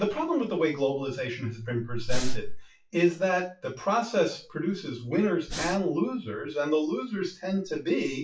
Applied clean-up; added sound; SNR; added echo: classical method WPE with log-MMSE.